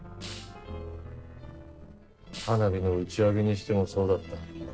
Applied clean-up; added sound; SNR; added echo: neural separator model SepFormer DNS4.